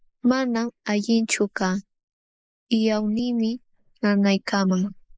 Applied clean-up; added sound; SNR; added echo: neural mask model Resemble Enhance denoiser.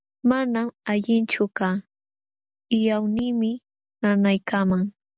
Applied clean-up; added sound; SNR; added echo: none; none; none; none.